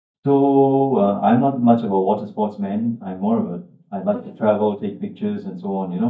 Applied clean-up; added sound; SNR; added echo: neural mask model DeepFilterNet 3.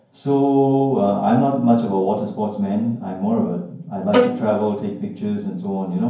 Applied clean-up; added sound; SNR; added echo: none; Bowed string instrument; 0 dB; reverberation time 0.9 s.